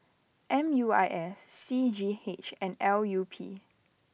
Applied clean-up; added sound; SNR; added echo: none; none; none; none.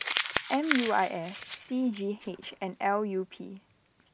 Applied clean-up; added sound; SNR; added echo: none; Crumpling, crinkling; 6 dB; none.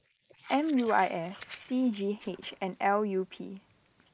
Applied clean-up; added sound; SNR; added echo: neural mask model Resemble Enhance denoiser.